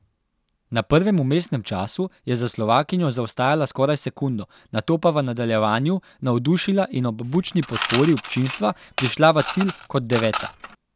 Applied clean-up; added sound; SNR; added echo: none; Coin (dropping) / Mechanisms; 6 dB; none.